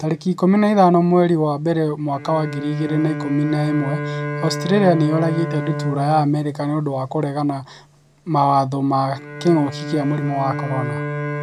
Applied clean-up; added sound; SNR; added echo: none; Bowed string instrument; 9 dB; none.